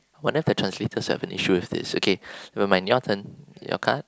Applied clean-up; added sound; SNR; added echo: none; none; none; none.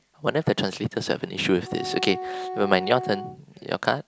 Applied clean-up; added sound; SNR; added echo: none; Wind instrument, woodwind instrument; 9 dB; none.